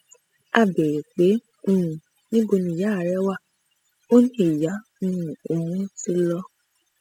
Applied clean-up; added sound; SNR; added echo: classical method spectral subtraction.